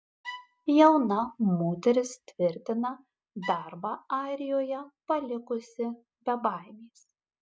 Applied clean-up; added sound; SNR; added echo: none; Bowed string instrument; 17 dB; none.